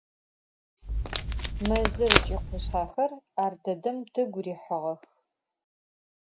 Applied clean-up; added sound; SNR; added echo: none; Packing tape, duct tape; -4 dB; none.